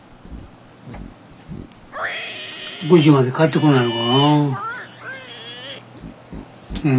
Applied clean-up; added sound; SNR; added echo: none; Livestock, farm animals, working animals; 12 dB; none.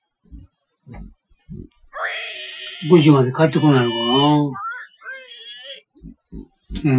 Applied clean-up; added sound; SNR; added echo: classical method Wiener filter.